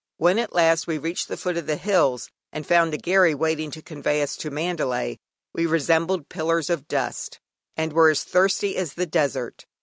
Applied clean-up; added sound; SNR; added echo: none; none; none; none.